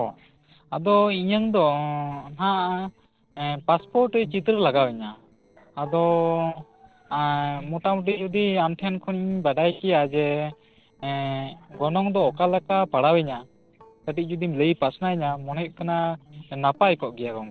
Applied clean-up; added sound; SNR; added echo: neural separator model SepFormer DNS4.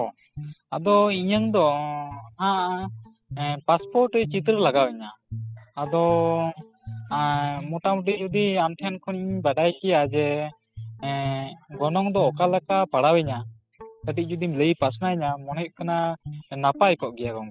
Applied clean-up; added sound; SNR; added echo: classical method spectral subtraction.